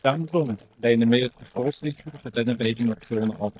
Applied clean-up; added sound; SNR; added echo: neural mask model DeepFilterNet 3.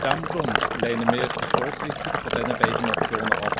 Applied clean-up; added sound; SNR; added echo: none; Sink (filling or washing); -4 dB; none.